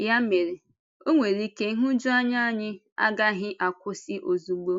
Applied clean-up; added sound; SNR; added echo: none; none; none; none.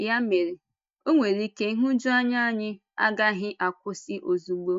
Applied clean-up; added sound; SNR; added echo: neural mask model DeepFilterNet 3.